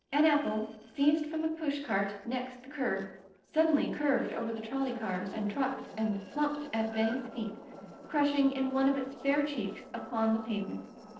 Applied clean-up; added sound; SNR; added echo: neural separator model SepFormer DNS4.